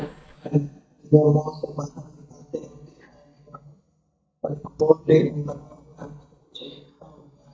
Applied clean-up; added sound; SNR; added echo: neural mask model DeepFilterNet 3.